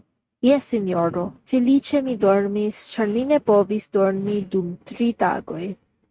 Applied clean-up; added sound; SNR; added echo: neural mask model RNNoise.